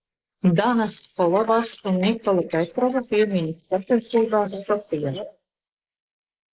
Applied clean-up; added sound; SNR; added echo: neural mask model Resemble Enhance denoiser.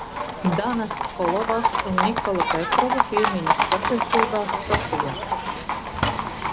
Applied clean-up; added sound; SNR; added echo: none; Livestock, farm animals, working animals; -3 dB; none.